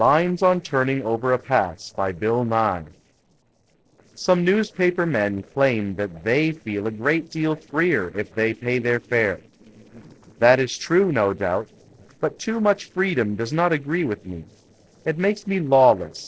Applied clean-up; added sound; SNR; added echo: neural separator model SepFormer DNS4.